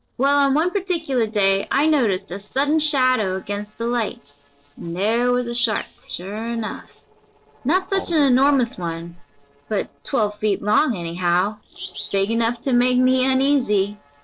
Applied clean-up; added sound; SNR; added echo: neural separator model SepFormer DNS4.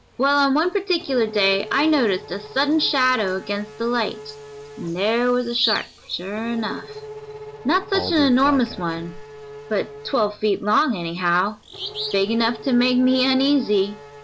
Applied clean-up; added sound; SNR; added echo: none; Bird vocalization, bird call, bird song + Race car, auto racing / Accelerating, revving, vroom; 14 dB; none.